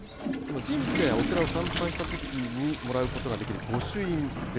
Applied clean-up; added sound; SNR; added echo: none; Sliding door + Toilet flush / Water; 2 dB; none.